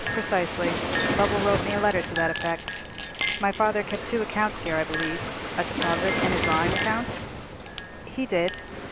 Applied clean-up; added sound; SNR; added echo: none; Chink, clink + Waves, surf; 0 dB; none.